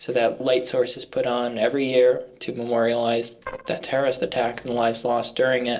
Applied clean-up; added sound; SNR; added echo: neural separator model SepFormer DNS4.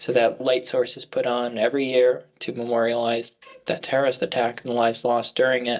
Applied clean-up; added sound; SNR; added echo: neural mask model DeepFilterNet 3.